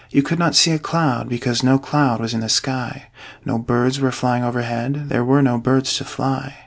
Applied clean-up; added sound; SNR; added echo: none; none; none; none.